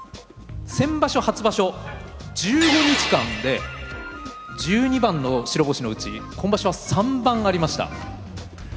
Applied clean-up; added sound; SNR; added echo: none; none; none; none.